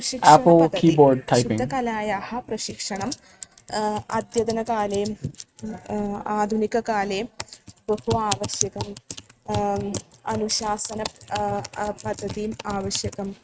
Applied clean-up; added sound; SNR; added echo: neural mask model RNNoise.